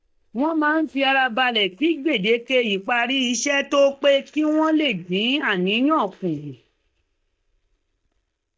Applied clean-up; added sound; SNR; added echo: neural mask model DeepFilterNet 3.